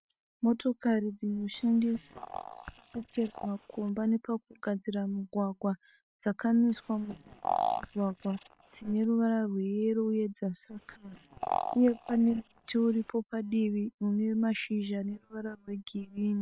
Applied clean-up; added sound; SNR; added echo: neural separator model SepFormer WHAM!.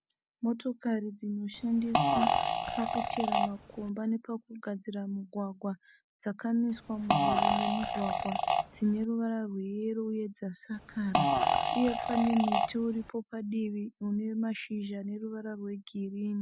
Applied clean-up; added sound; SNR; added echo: none; Fart; -3 dB; none.